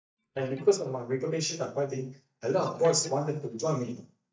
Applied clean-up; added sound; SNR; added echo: neural mask model DeepFilterNet 3.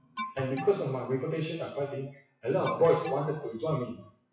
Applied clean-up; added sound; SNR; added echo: classical method WPE with log-MMSE.